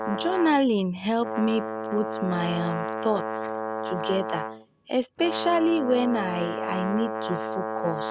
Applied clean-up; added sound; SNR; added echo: none; Brass instrument; 5 dB; none.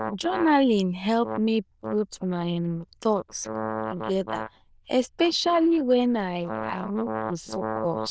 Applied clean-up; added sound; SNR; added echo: neural diffusion model UNIVERSE++.